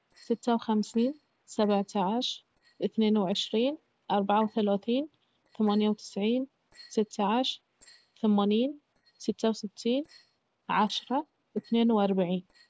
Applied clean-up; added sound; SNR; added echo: neural separator model SepFormer DNS4.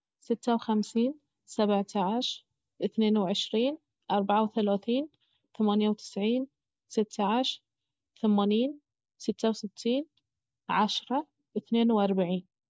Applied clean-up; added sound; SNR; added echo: none; none; none; none.